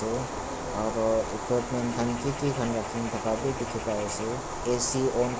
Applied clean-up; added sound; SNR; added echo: none; Bird; 8 dB; none.